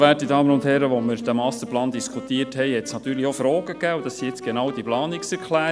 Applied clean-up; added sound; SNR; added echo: none; Wind instrument, woodwind instrument; 15 dB; none.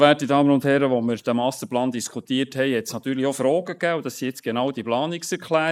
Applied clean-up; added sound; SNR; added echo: neural mask model Resemble Enhance denoiser.